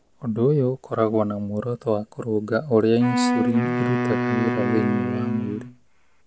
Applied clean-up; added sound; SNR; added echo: none; Wind instrument, woodwind instrument; 1 dB; none.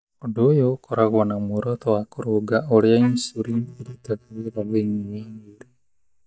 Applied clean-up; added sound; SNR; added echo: neural mask model DeepFilterNet 3.